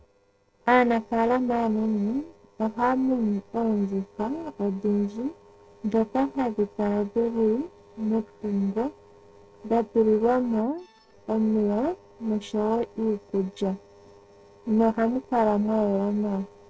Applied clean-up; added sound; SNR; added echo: neural separator model SepFormer DNS4.